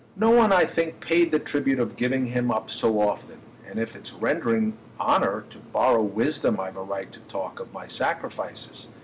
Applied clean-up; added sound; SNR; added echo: none; none; none; none.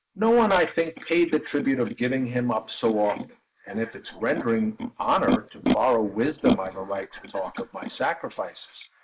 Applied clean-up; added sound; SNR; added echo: neural mask model Resemble Enhance denoiser.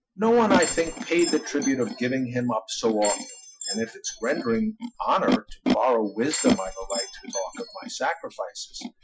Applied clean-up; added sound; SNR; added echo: classical method Wiener filter.